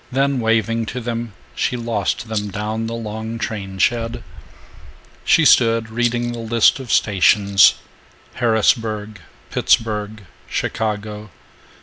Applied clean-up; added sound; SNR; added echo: none; Rattle; 9 dB; none.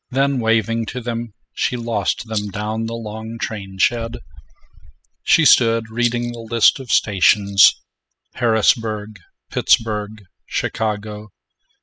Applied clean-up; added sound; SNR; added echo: classical method spectral subtraction.